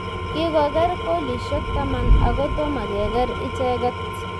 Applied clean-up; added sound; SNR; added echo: none; Thunder / Rain + Engine / Tools; -1 dB; none.